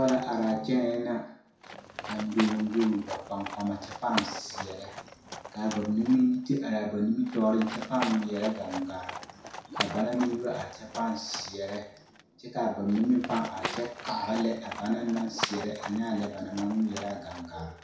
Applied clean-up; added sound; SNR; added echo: none; Livestock, farm animals, working animals; 10 dB; reverberation time 0.6 s.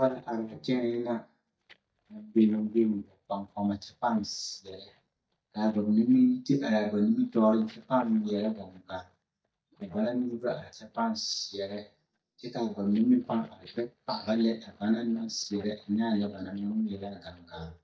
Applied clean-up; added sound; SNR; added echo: neural mask model DeepFilterNet 3.